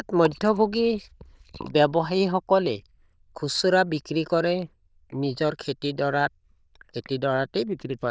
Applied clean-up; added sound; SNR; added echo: neural diffusion model UNIVERSE++.